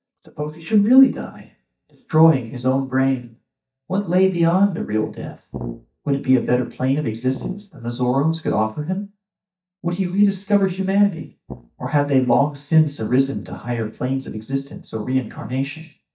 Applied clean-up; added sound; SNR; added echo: neural mask model DeepFilterNet 3.